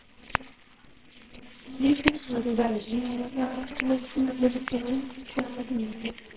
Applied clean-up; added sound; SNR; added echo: neural separator model SepFormer WHAMR!.